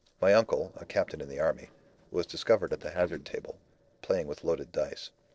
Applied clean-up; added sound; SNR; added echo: neural separator model SepFormer DNS4.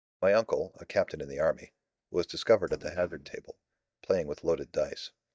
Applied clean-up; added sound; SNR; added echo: neural mask model DeepFilterNet 3.